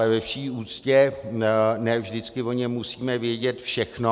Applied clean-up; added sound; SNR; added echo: none; none; none; none.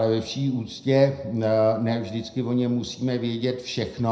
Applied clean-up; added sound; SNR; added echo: none; none; none; reverberation time 0.4 s.